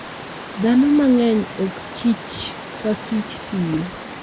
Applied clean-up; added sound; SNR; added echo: none; Water; 12 dB; none.